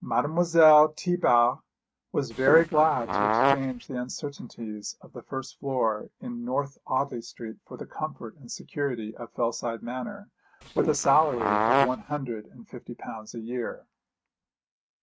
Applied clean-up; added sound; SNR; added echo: neural mask model RNNoise.